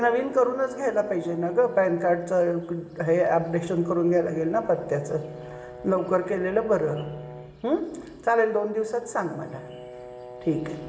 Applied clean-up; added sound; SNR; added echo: none; Brass instrument; 17 dB; reverberation time 2.7 s.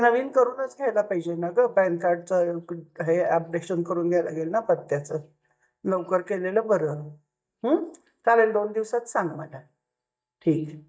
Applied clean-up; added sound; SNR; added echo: neural mask model DeepFilterNet 3.